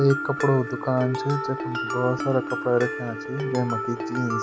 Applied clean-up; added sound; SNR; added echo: none; Mallet percussion; 5 dB; none.